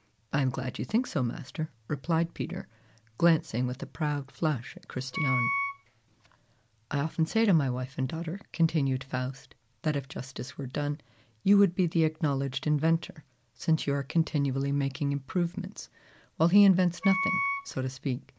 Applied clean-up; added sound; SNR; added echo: none; Wind instrument, woodwind instrument; 4 dB; none.